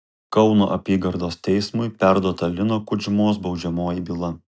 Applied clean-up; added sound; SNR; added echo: none; none; none; none.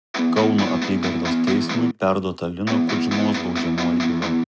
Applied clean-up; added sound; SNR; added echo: none; Electric guitar; -3 dB; none.